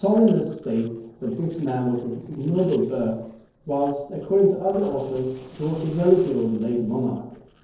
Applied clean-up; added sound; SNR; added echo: neural separator model SepFormer DNS4.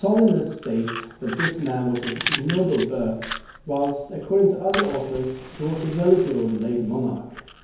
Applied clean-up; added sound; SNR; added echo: none; Fire; 11 dB; reverberation time 0.9 s.